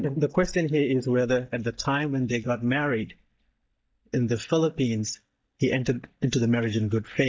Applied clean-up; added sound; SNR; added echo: neural mask model DeepFilterNet 3.